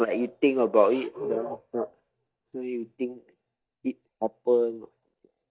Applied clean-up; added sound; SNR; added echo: neural mask model DeepFilterNet 3.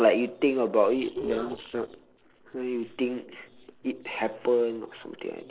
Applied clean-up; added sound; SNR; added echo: neural separator model SepFormer DNS4.